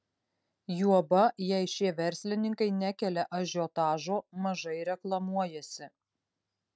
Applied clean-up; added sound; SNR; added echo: none; none; none; none.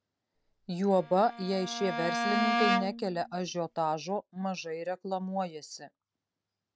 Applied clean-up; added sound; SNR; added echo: none; Bowed string instrument; 1 dB; none.